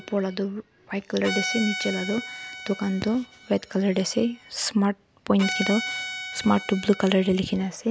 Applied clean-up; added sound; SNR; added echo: none; Bowed string instrument; 10 dB; none.